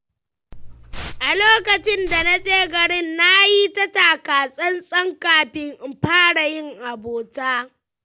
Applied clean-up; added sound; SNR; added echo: none; Liquid; 14 dB; none.